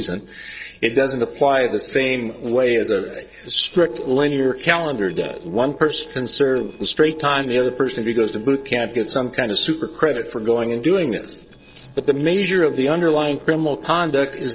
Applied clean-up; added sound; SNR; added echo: neural separator model SepFormer DNS4.